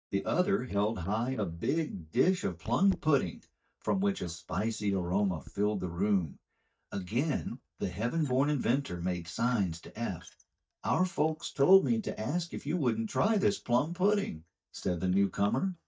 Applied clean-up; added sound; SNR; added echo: neural mask model DeepFilterNet 3.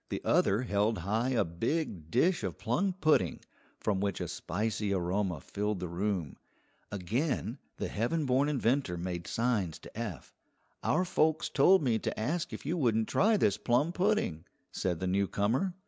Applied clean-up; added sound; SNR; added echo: none; none; none; none.